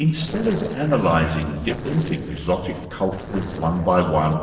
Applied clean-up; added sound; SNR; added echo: neural separator model SepFormer DNS4.